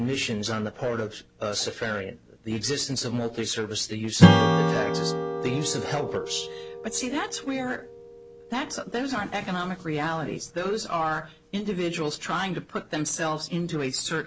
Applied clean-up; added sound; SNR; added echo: none; Strum; 0 dB; none.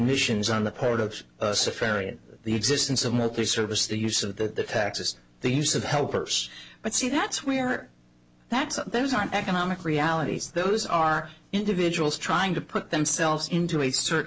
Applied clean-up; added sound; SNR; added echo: none; none; none; none.